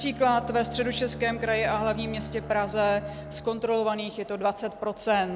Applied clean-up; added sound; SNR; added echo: none; Bowed string instrument; 13 dB; none.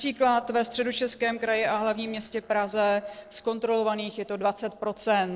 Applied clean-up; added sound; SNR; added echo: neural separator model SepFormer DNS4.